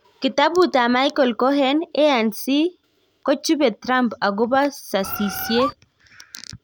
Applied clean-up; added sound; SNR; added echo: none; Bird; 8 dB; none.